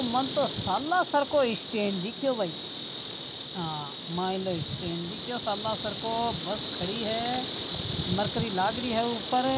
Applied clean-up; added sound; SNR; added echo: none; Insect; 5 dB; none.